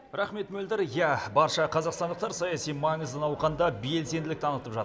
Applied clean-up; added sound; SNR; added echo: none; none; none; none.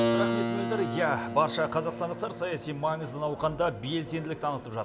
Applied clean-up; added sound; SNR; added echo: none; Keyboard (musical); 3 dB; none.